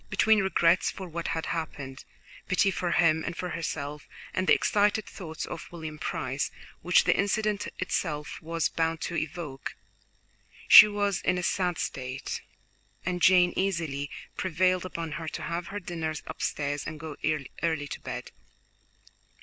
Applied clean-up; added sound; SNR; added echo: none; none; none; none.